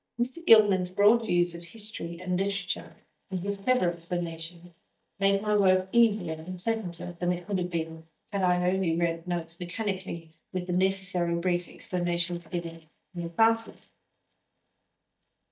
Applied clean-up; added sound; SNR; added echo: neural mask model DeepFilterNet 3.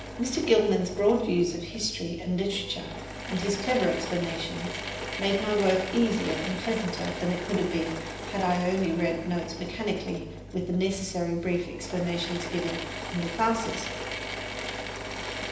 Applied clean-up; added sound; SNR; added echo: none; Drill / Mechanisms; 9 dB; reverberation time 0.9 s.